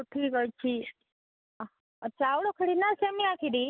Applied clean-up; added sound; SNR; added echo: none; none; none; none.